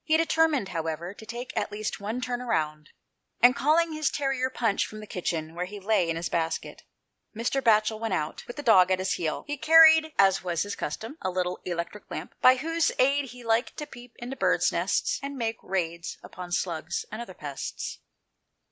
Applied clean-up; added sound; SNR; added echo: none; none; none; none.